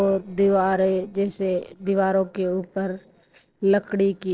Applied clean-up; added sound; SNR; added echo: neural separator model SepFormer DNS4.